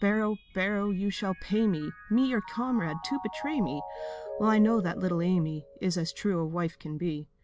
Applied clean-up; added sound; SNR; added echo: none; Mallet percussion; 14 dB; none.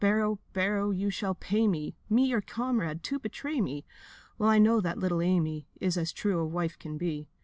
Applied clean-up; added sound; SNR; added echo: none; none; none; none.